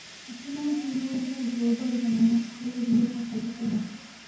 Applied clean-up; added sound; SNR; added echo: none; Fire; 18 dB; reverberation time 0.9 s.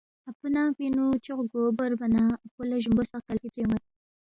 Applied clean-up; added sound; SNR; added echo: none; none; none; none.